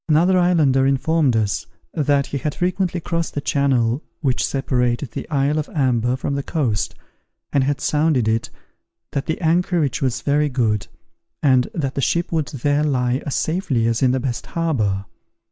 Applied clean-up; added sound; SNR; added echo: none; none; none; none.